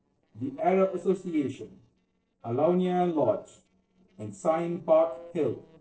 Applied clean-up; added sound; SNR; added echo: neural separator model SepFormer DNS4.